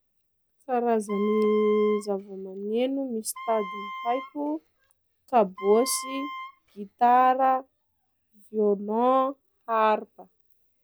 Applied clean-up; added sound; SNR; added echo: none; Wind instrument, woodwind instrument; 13 dB; none.